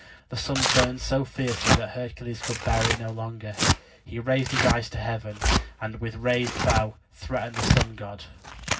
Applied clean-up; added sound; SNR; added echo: none; Tearing; 0 dB; reverberation time 0.4 s.